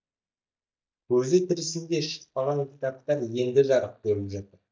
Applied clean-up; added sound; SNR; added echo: neural mask model DeepFilterNet 3.